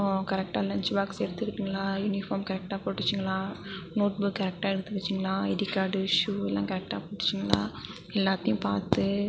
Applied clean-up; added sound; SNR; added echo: none; none; none; none.